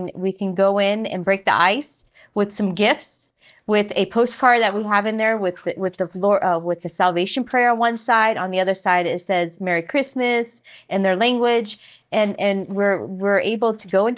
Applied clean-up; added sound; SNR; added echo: neural mask model DeepFilterNet 3.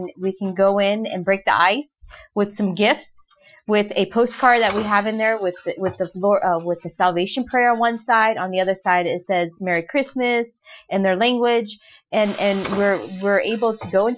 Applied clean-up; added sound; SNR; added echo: classical method Wiener filter.